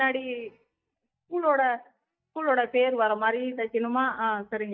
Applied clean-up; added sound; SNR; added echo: neural mask model DeepFilterNet 3.